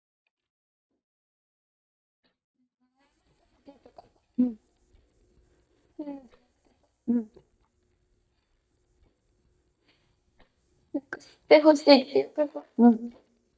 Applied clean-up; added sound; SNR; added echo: neural mask model DeepFilterNet 3.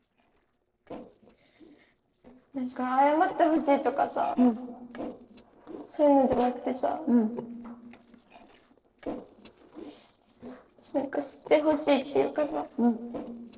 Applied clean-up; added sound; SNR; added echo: neural separator model SepFormer DNS4.